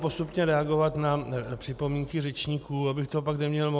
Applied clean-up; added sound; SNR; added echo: none; none; none; none.